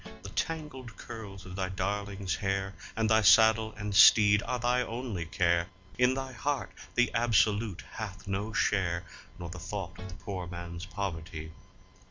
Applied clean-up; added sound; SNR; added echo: none; Guitar; 17 dB; none.